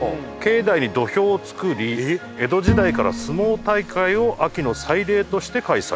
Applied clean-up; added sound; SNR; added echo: none; Bowed string instrument; 5 dB; none.